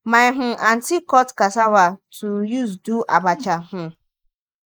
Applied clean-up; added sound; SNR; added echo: neural mask model Resemble Enhance denoiser.